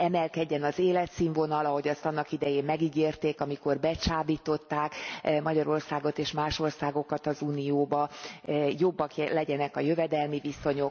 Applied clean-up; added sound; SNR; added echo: none; none; none; none.